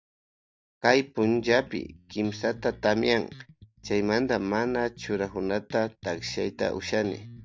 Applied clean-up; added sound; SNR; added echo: neural mask model DeepFilterNet 3.